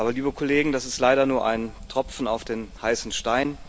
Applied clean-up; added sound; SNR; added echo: none; Fire; 17 dB; none.